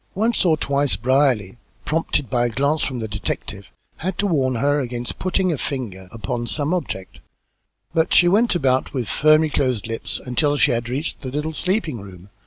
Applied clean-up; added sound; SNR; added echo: none; none; none; none.